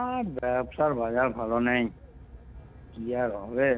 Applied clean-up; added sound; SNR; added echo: none; Aircraft; 19 dB; none.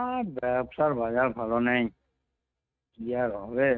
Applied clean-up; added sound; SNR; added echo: neural mask model RNNoise.